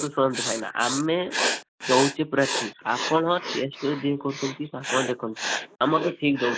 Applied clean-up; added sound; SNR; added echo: neural mask model Resemble Enhance denoiser.